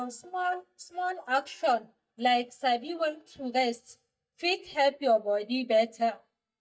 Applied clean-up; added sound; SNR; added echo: neural mask model DeepFilterNet 3.